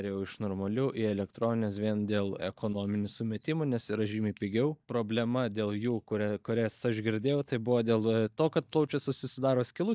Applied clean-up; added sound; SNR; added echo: neural mask model DeepFilterNet 3.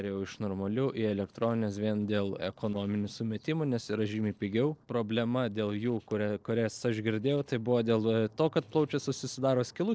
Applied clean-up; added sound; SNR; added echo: neural separator model SepFormer DNS4.